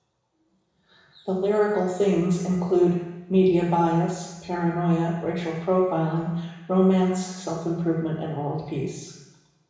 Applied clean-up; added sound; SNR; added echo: none; none; none; reverberation time 1.0 s.